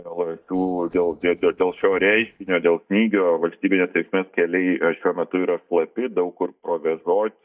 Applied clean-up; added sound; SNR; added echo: neural mask model DeepFilterNet 3.